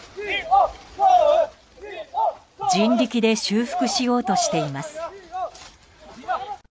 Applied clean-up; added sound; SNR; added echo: none; none; none; none.